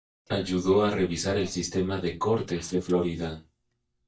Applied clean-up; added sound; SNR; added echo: neural mask model DeepFilterNet 3.